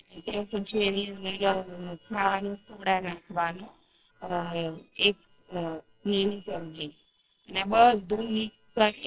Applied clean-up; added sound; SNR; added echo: neural separator model SepFormer WHAMR!.